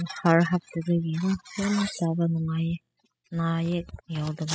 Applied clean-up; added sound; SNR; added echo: classical method spectral subtraction.